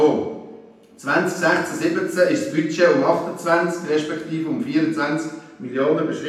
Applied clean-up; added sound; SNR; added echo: none; none; none; reverberation time 0.9 s.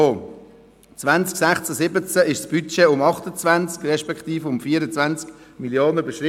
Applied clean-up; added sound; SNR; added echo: none; none; none; none.